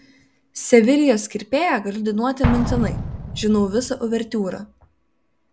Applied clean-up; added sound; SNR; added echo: none; Explosion; 9 dB; none.